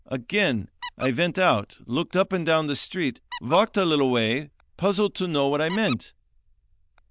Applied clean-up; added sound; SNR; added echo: neural diffusion model UNIVERSE++.